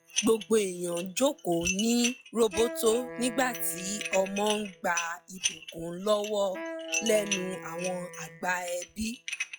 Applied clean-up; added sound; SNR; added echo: classical method log-MMSE.